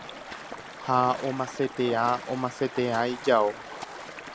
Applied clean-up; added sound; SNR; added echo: none; Stream; 12 dB; none.